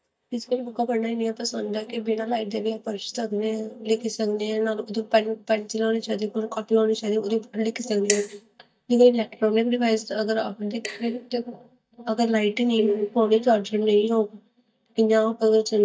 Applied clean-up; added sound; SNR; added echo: neural mask model DeepFilterNet 3.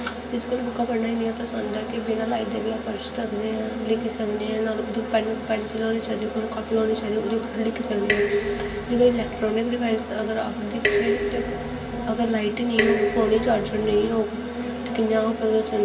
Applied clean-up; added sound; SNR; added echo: none; Dishes, pots, and pans; 2 dB; reverberation time 0.2 s.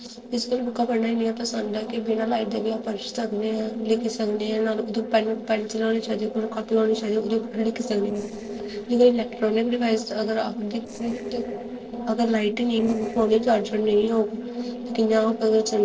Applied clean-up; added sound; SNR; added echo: neural separator model SepFormer DNS4.